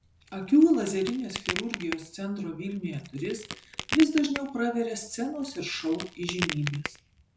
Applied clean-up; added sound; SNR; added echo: none; Crack; 11 dB; none.